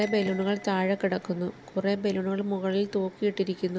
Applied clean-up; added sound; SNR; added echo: none; Snare drum + Bell; 19 dB; none.